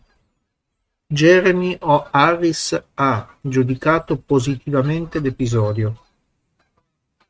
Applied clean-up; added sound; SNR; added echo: neural mask model RNNoise.